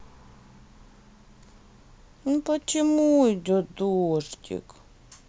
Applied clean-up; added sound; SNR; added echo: none; none; none; none.